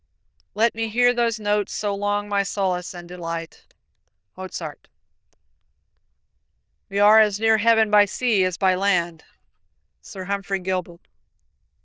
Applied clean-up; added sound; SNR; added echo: neural diffusion model UNIVERSE++.